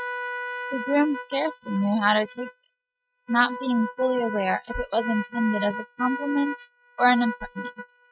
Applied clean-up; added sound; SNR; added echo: neural mask model RNNoise.